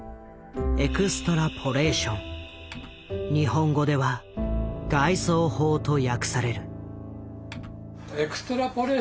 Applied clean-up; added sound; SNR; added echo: none; Keyboard (musical) + Typing; 19 dB; none.